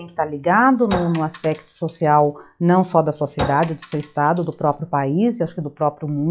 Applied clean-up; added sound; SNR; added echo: classical method log-MMSE.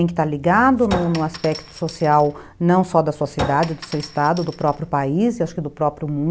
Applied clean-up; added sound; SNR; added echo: none; Chink, clink; 12 dB; none.